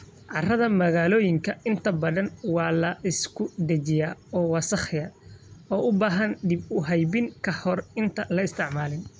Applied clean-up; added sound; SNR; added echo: none; none; none; none.